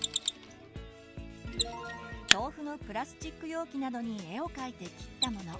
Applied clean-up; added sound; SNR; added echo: none; Mechanisms; -2 dB; none.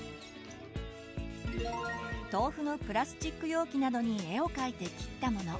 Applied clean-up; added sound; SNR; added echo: none; none; none; none.